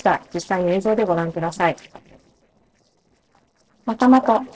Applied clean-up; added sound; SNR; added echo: neural separator model SepFormer DNS4.